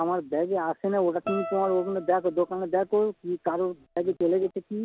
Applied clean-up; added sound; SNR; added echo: none; Guitar; 15 dB; none.